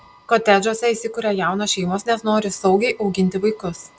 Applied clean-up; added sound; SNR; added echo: none; none; none; none.